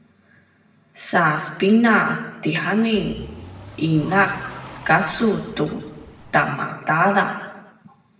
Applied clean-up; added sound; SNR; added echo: none; Car; 17 dB; reverberation time 1.0 s.